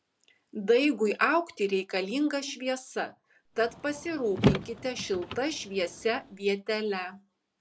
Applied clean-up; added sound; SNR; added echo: none; Car; 4 dB; none.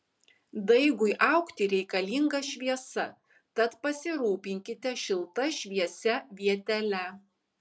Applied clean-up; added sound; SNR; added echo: none; none; none; none.